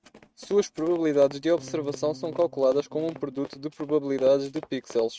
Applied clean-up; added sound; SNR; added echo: neural mask model RNNoise.